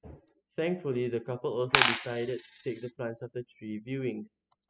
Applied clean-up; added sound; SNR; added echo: classical method spectral subtraction.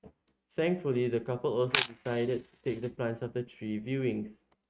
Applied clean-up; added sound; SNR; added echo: neural mask model RNNoise.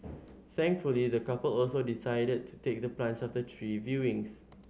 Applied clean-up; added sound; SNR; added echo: none; none; none; none.